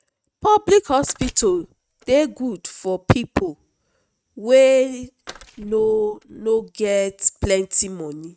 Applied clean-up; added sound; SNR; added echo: neural mask model RNNoise.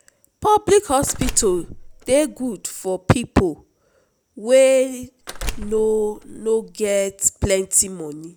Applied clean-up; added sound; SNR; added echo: none; Door; 11 dB; none.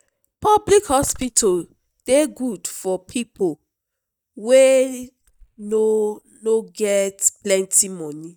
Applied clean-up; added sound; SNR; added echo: neural mask model DeepFilterNet 3.